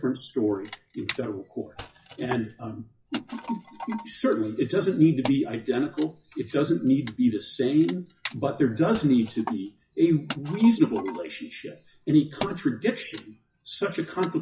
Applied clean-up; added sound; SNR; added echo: classical method WPE with log-MMSE.